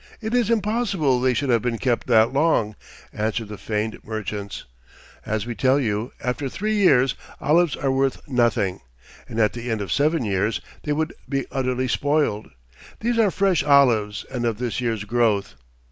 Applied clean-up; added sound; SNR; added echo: none; none; none; none.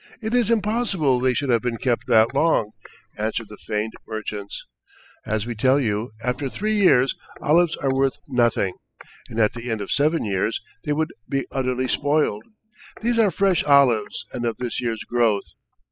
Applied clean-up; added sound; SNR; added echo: classical method spectral subtraction.